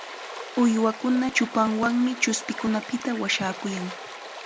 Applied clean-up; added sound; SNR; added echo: none; Stream; 13 dB; none.